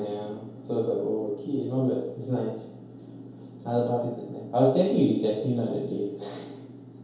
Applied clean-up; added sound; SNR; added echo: none; none; none; reverberation time 0.8 s.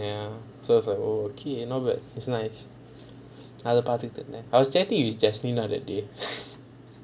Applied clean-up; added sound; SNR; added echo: none; none; none; none.